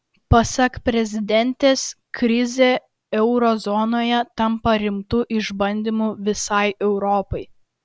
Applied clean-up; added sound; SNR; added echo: none; none; none; none.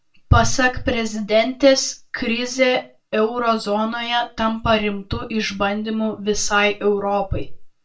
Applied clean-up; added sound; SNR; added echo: none; none; none; reverberation time 0.2 s.